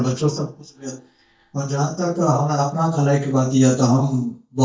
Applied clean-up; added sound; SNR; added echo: neural mask model DeepFilterNet 3.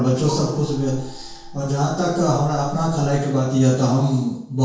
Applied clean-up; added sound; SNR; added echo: none; Gong; 16 dB; reverberation time 0.6 s.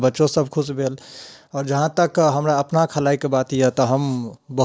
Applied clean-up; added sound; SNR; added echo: none; none; none; none.